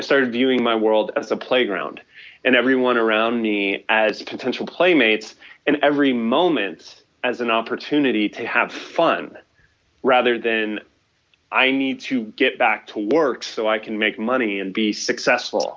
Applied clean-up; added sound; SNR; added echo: none; none; none; none.